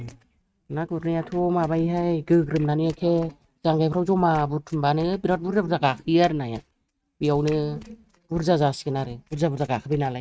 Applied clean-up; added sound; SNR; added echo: neural mask model RNNoise.